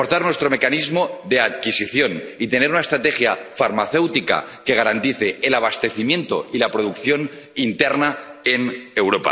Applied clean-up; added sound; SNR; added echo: none; none; none; none.